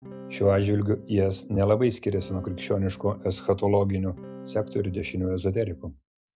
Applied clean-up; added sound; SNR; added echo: none; Electric guitar / Strum; 17 dB; none.